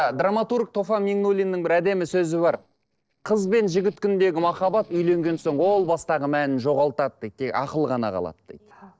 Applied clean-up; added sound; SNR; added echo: neural separator model SepFormer DNS4.